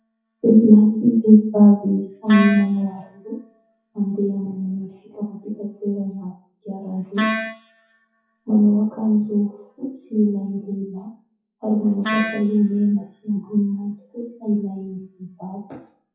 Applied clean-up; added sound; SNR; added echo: classical method WPE with log-MMSE.